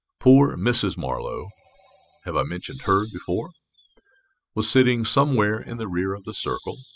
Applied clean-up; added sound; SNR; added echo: classical method spectral subtraction.